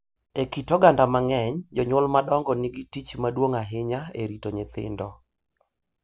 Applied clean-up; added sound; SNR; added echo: none; none; none; none.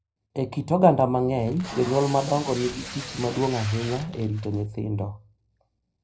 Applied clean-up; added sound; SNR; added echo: none; Packing tape, duct tape; 12 dB; reverberation time 0.3 s.